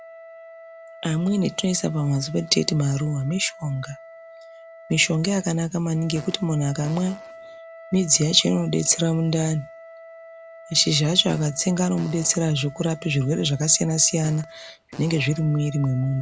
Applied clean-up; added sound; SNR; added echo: none; Wind instrument, woodwind instrument + Fart; 19 dB; none.